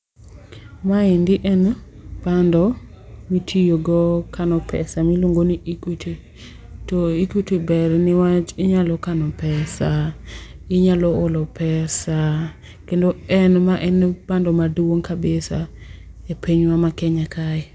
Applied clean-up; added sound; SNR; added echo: none; none; none; none.